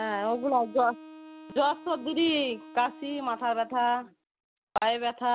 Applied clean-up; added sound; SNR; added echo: none; Wind instrument, woodwind instrument; 19 dB; none.